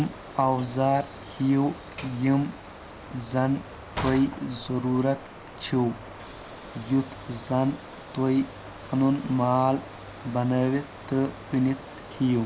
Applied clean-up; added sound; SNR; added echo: none; Water + Sliding door / Train; 14 dB; none.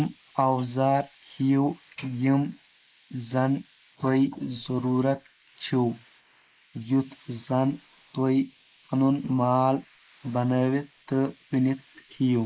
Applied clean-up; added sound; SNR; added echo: neural mask model Resemble Enhance denoiser.